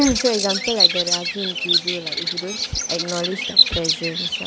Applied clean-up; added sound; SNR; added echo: none; Bird vocalization, bird call, bird song; -4 dB; none.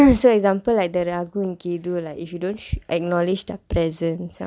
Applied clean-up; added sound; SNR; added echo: none; none; none; none.